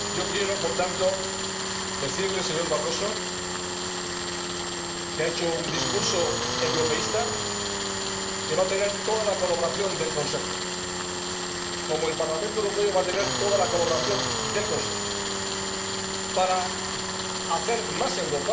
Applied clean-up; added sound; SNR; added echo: none; Tools; 0 dB; reverberation time 1.0 s.